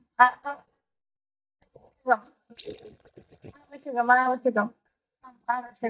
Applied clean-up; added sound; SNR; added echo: neural mask model DeepFilterNet 3.